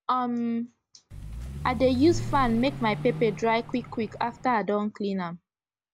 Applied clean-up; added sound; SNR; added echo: none; Vehicle; 8 dB; none.